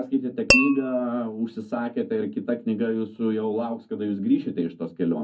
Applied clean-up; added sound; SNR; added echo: none; Tap / Glass; 0 dB; reverberation time 0.4 s.